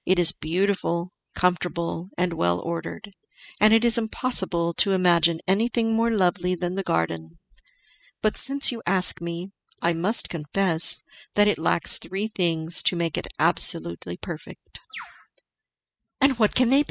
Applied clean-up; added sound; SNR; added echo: classical method spectral subtraction.